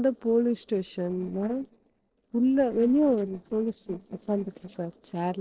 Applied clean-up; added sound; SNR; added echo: neural separator model SepFormer DNS4.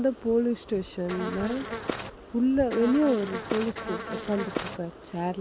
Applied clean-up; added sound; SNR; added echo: none; Buzz; 7 dB; none.